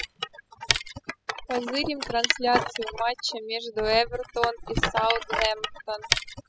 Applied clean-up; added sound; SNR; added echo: classical method spectral subtraction.